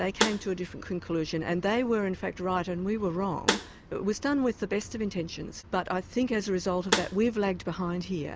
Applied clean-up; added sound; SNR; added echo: none; Snare drum; 1 dB; none.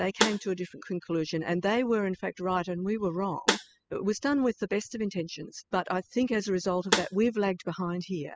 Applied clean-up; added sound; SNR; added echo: classical method spectral subtraction.